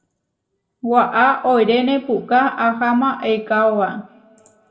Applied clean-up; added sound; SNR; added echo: none; none; none; reverberation time 1.1 s.